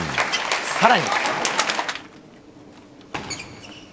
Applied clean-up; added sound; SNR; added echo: none; none; none; none.